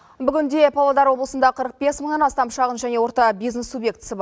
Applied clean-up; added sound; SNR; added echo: none; none; none; none.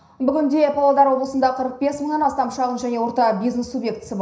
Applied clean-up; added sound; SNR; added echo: none; none; none; reverberation time 0.5 s.